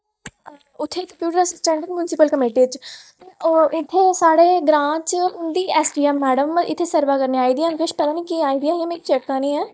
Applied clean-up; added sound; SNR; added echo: neural mask model DeepFilterNet 3.